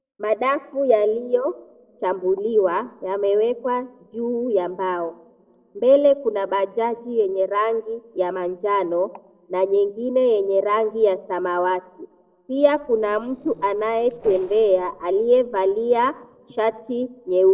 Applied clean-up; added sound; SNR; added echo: neural separator model SepFormer DNS4.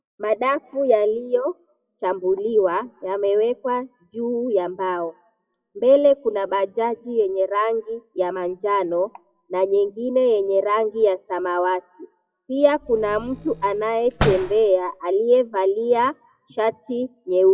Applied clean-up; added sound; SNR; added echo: classical method WPE with log-MMSE.